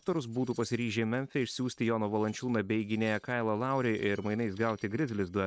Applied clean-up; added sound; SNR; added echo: neural mask model RNNoise.